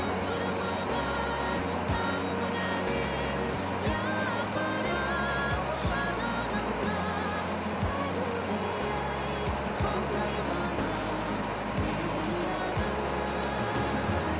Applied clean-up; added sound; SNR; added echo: none; Wind; 1 dB; none.